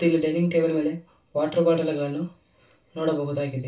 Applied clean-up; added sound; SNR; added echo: none; none; none; reverberation time 0.2 s.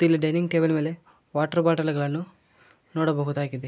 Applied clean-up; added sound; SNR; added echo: none; none; none; none.